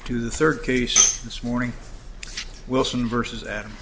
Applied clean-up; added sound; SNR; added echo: none; Tambourine; -1 dB; none.